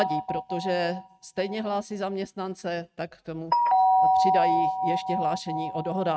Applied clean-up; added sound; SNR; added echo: neural mask model RNNoise.